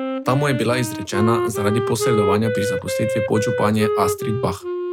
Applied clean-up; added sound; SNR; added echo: none; Wind instrument, woodwind instrument; 1 dB; none.